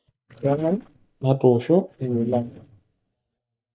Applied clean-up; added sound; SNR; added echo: neural mask model DeepFilterNet 3.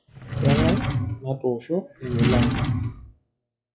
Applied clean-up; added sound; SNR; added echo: classical method WPE with log-MMSE.